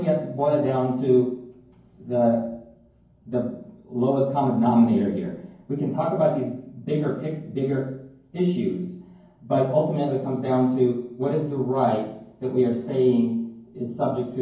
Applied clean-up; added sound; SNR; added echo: none; none; none; reverberation time 0.9 s.